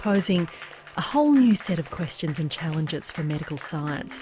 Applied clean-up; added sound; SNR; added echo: none; Applause / Crowd; 19 dB; none.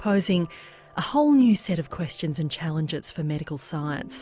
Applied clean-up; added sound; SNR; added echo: none; none; none; none.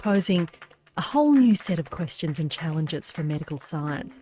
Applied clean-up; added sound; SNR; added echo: neural mask model RNNoise.